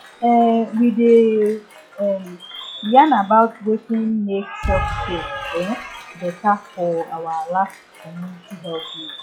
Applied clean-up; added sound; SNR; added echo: classical method log-MMSE.